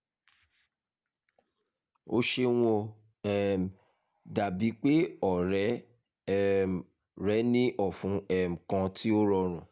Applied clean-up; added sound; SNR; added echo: none; none; none; none.